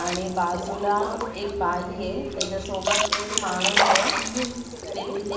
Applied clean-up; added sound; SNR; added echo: none; Splash, splatter; 0 dB; reverberation time 0.9 s.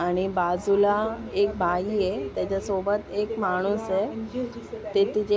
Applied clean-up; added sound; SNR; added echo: none; none; none; none.